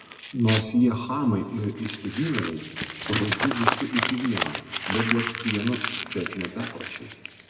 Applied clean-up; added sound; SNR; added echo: none; Crumpling, crinkling; 3 dB; reverberation time 1.7 s.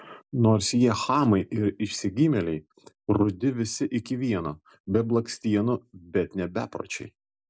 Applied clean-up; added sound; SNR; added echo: none; none; none; none.